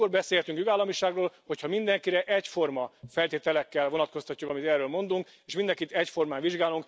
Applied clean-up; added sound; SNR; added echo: none; none; none; none.